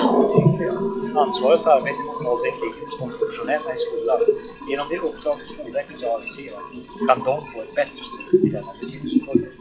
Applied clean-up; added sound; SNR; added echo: classical method log-MMSE.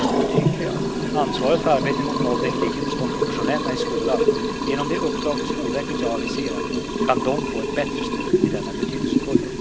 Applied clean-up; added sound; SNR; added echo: none; Liquid; -4 dB; none.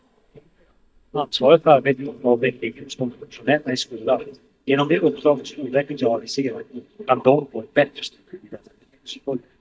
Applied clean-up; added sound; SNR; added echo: neural mask model DeepFilterNet 3.